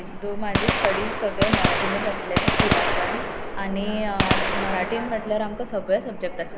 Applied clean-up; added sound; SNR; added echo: none; Gunshot, gunfire; -3 dB; none.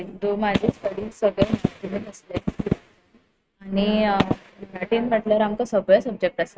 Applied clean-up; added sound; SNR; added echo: neural mask model RNNoise.